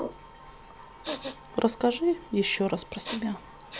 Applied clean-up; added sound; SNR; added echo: none; Respiratory sounds; 9 dB; none.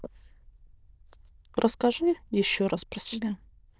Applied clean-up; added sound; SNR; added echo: neural diffusion model UNIVERSE++.